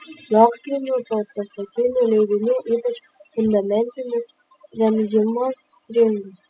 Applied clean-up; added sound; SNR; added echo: classical method spectral subtraction.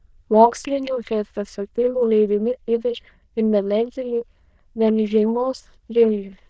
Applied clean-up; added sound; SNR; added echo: neural diffusion model UNIVERSE++.